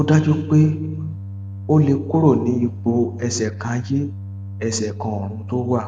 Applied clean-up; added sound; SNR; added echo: none; Organ; 11 dB; none.